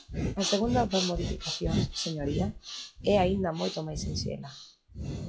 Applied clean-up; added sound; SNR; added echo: classical method log-MMSE.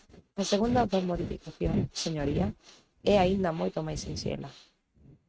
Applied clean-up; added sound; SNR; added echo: neural mask model RNNoise.